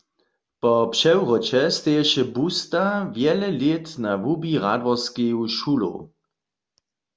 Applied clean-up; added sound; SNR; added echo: none; none; none; none.